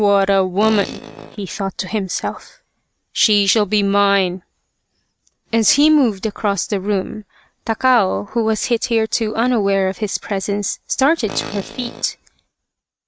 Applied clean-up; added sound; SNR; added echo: neural mask model RNNoise.